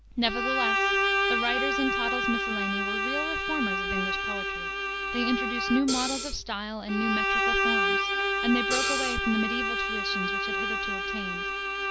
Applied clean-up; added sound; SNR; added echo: none; Hi-hat + Bowed string instrument; -4 dB; none.